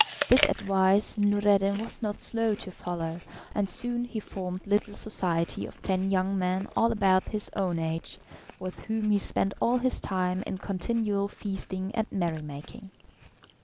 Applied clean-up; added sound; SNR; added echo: none; Chewing, mastication; 11 dB; none.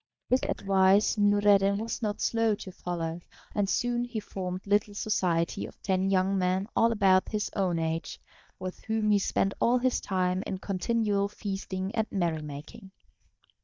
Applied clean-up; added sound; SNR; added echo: neural mask model DeepFilterNet 3.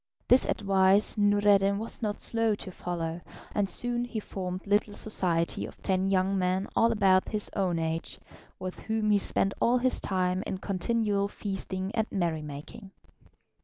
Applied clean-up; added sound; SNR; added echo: none; none; none; none.